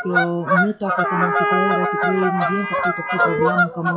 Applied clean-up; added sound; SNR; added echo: classical method log-MMSE.